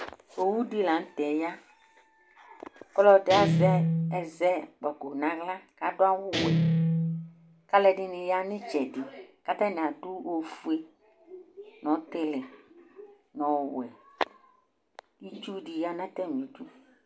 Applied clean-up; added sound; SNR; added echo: none; Guitar; 0 dB; none.